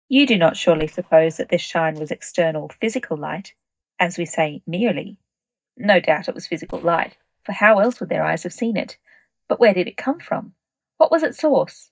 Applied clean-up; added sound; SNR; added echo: neural mask model DeepFilterNet 3.